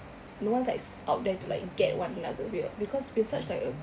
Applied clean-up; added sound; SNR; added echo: none; Telephone; 18 dB; none.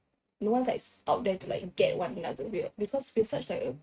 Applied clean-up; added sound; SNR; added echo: neural mask model RNNoise.